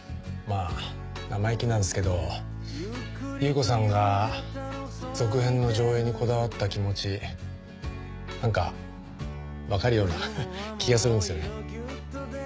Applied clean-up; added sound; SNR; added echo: none; none; none; none.